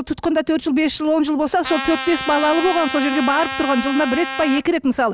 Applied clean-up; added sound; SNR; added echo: none; Trumpet; 8 dB; none.